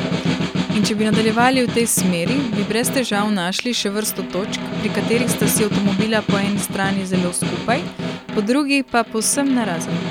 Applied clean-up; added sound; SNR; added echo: none; Snare drum; 4 dB; none.